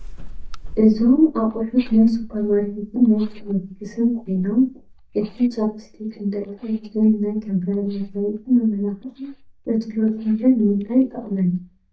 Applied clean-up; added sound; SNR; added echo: neural mask model DeepFilterNet 3.